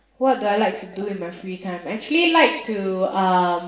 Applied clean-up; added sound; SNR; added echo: none; none; none; reverberation time 0.7 s.